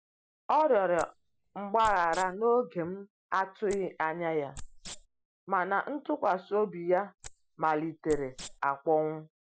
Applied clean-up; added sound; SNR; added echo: classical method Wiener filter.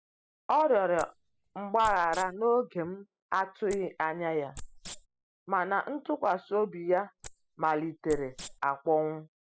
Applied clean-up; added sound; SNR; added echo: classical method spectral subtraction.